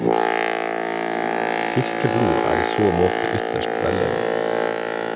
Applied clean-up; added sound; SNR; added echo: none; Boat, Water vehicle; -4 dB; none.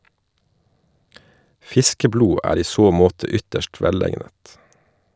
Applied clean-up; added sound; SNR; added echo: none; none; none; none.